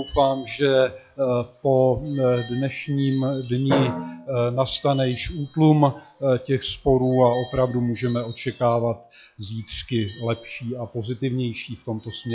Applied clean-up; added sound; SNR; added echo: classical method log-MMSE.